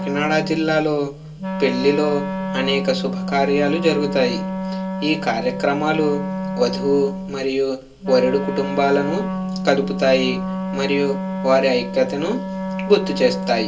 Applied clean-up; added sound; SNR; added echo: none; Wind instrument, woodwind instrument; 5 dB; reverberation time 0.2 s.